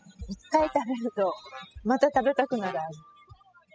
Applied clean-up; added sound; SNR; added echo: classical method spectral subtraction.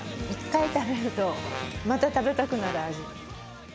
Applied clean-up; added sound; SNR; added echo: none; Brass instrument; 13 dB; none.